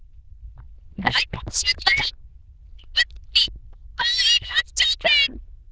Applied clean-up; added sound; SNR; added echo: neural diffusion model UNIVERSE++.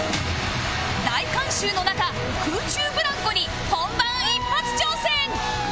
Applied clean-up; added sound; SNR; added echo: none; none; none; none.